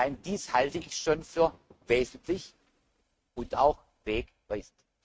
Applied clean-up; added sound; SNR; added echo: neural mask model RNNoise.